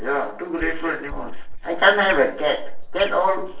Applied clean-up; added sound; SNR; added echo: neural separator model SepFormer DNS4.